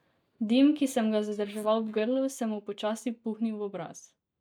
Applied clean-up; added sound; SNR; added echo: neural mask model DeepFilterNet 3.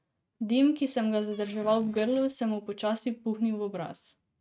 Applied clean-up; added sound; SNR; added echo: neural mask model RNNoise.